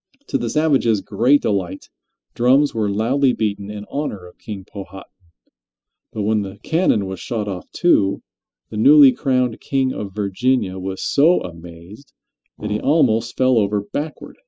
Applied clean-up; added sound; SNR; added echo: classical method spectral subtraction.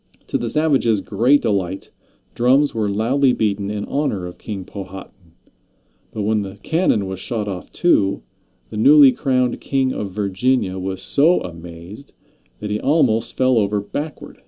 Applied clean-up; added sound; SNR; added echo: none; none; none; none.